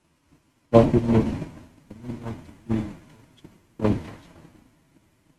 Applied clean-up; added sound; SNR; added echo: neural mask model RNNoise.